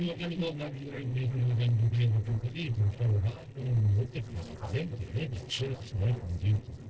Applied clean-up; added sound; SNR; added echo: neural separator model SepFormer DNS4.